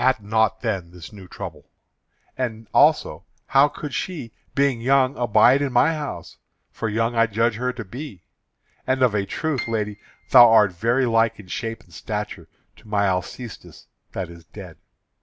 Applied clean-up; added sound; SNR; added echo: none; Piano; 16 dB; none.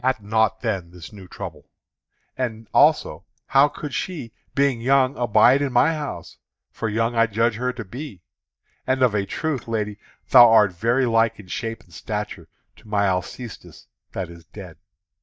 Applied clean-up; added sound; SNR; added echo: neural mask model DeepFilterNet 3.